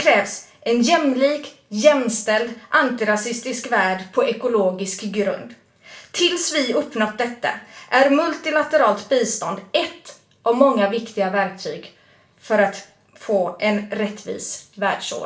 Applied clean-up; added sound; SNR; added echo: none; none; none; reverberation time 0.3 s.